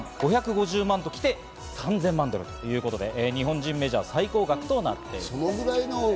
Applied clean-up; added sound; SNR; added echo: none; none; none; none.